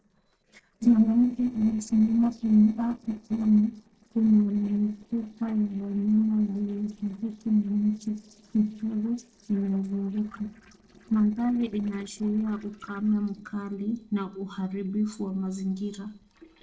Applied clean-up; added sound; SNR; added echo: neural separator model SepFormer DNS4.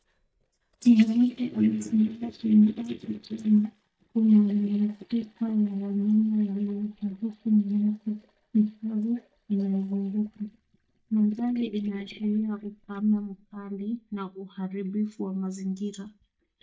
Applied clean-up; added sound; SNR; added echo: neural mask model DeepFilterNet 3.